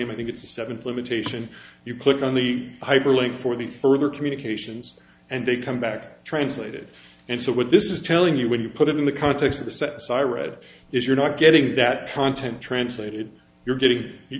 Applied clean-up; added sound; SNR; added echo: none; none; none; none.